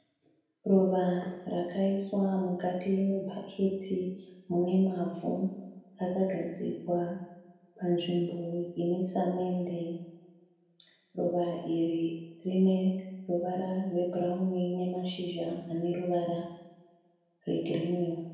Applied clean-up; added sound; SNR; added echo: none; none; none; reverberation time 0.9 s.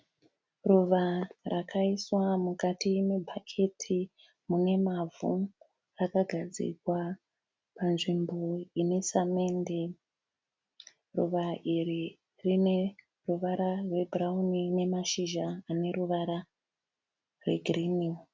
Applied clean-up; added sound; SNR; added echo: none; none; none; none.